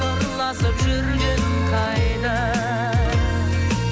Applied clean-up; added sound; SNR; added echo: none; none; none; none.